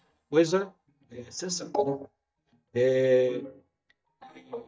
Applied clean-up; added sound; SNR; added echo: neural mask model DeepFilterNet 3.